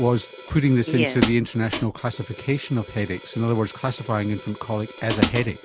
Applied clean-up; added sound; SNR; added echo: none; Hi-hat; 6 dB; none.